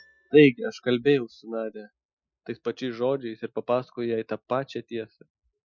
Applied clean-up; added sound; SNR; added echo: classical method Wiener filter.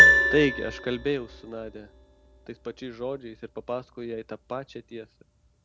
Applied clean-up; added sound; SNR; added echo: none; Piano; -5 dB; none.